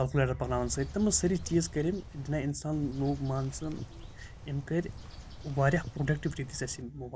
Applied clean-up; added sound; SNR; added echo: none; Bird; 13 dB; none.